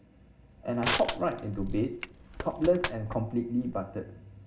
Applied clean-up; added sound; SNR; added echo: none; Crushing; 5 dB; reverberation time 0.4 s.